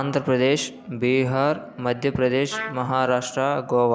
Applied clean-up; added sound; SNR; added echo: none; Trumpet; 13 dB; none.